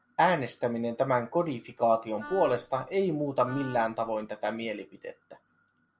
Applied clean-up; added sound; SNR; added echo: none; Wind instrument, woodwind instrument; 16 dB; none.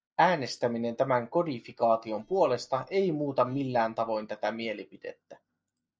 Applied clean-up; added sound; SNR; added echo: neural mask model DeepFilterNet 3.